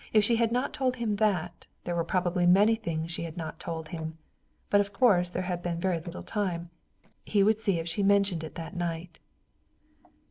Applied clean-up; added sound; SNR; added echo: neural separator model SepFormer DNS4.